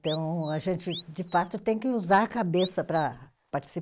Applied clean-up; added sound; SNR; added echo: neural mask model Resemble Enhance denoiser.